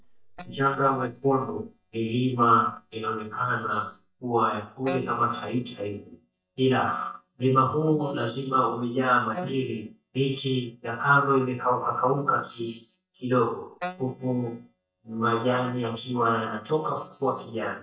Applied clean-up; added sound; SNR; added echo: neural mask model DeepFilterNet 3.